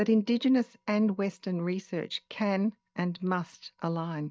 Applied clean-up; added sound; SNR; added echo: neural mask model DeepFilterNet 3.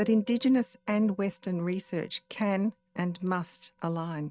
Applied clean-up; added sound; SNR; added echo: neural mask model RNNoise.